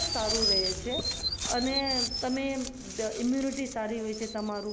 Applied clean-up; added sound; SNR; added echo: none; Chirp, tweet; 1 dB; none.